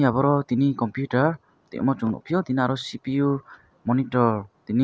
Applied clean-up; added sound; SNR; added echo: none; none; none; none.